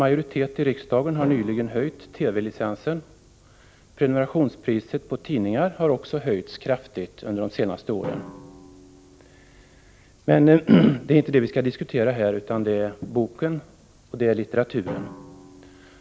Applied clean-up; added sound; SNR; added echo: none; Drum; 20 dB; none.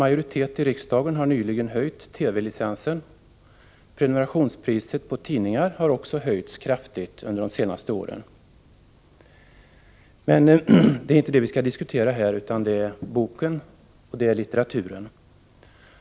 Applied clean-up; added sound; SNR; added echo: none; none; none; none.